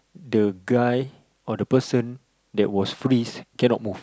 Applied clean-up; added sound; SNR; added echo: none; none; none; none.